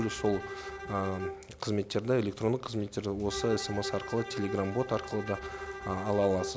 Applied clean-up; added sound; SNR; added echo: none; Bowed string instrument; 10 dB; none.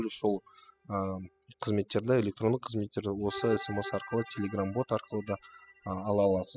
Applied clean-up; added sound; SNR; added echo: classical method spectral subtraction.